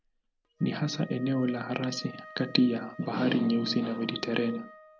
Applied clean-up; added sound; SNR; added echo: none; Wind instrument, woodwind instrument; 19 dB; none.